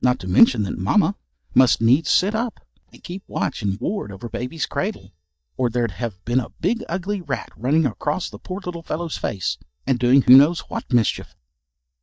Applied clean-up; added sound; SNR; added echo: neural mask model DeepFilterNet 3.